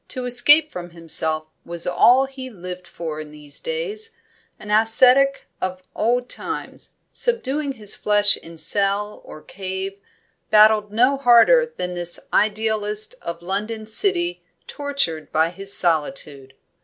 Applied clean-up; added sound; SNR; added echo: none; none; none; none.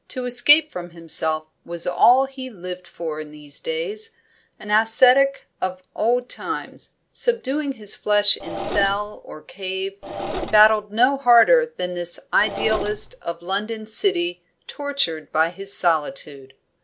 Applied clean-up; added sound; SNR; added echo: none; Engine / Mechanisms; 9 dB; none.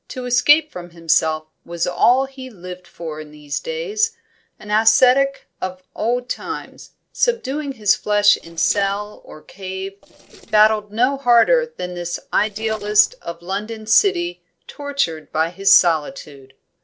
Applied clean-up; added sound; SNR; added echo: neural separator model SepFormer DNS4.